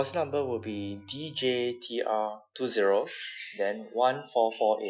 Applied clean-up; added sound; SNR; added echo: classical method Wiener filter.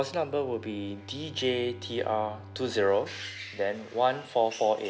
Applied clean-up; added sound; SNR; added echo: none; Bowed string instrument; 18 dB; none.